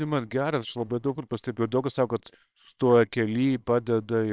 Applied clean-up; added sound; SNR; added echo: neural separator model SepFormer WHAMR!.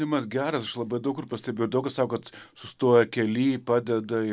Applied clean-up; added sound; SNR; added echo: none; none; none; none.